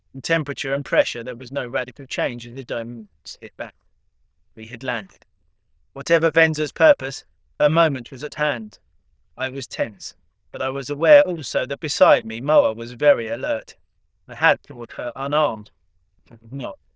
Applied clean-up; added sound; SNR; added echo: neural diffusion model UNIVERSE++.